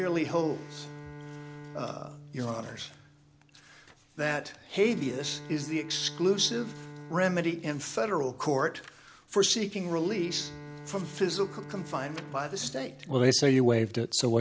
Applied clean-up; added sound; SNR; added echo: none; Bowed string instrument; 16 dB; none.